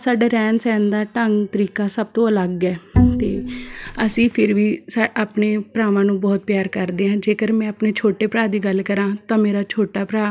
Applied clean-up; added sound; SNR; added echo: none; Bowed string instrument; 1 dB; none.